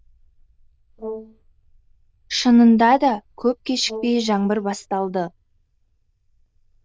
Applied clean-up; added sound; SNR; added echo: neural diffusion model UNIVERSE++.